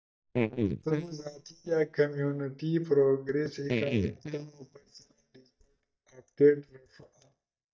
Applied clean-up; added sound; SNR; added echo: neural mask model DeepFilterNet 3.